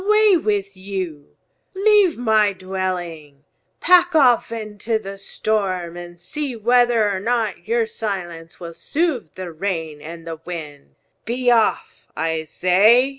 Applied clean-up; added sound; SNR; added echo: none; none; none; none.